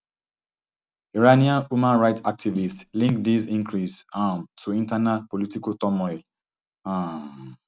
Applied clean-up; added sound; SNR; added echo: none; Snare drum; 19 dB; none.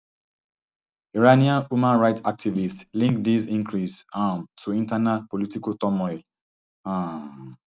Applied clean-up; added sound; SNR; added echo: neural mask model Resemble Enhance denoiser.